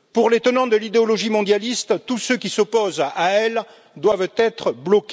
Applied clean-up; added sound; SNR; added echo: none; none; none; none.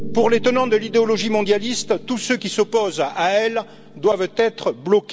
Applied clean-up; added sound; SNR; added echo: none; Piano; 13 dB; none.